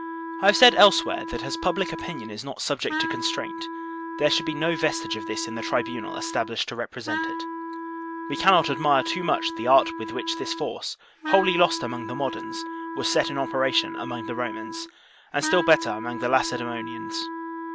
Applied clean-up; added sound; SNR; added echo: none; Wind instrument, woodwind instrument; 7 dB; none.